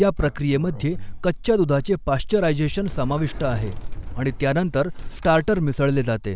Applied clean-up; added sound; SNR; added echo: none; Sliding door; 8 dB; none.